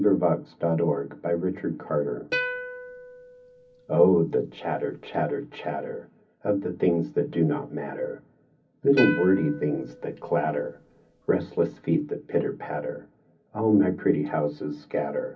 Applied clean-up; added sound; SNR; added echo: none; Plucked string instrument; 10 dB; reverberation time 0.4 s.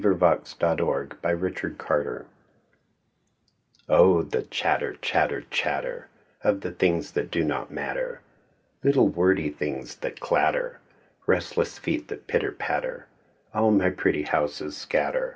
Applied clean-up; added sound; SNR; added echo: none; none; none; none.